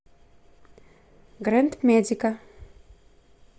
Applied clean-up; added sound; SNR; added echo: none; none; none; none.